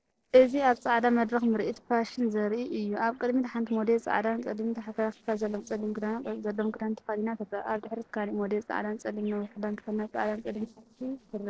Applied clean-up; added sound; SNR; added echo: neural separator model SepFormer DNS4.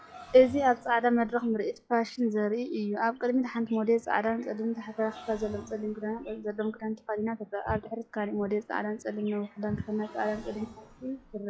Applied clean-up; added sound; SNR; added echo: classical method log-MMSE.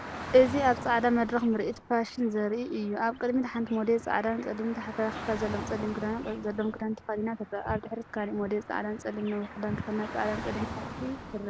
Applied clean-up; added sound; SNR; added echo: none; Traffic noise, roadway noise / Car; 12 dB; none.